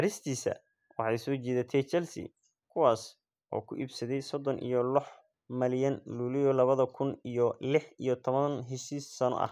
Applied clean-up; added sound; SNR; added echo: none; none; none; none.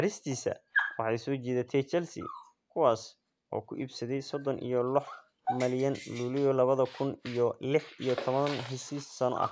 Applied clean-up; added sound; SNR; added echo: none; Dog; 11 dB; none.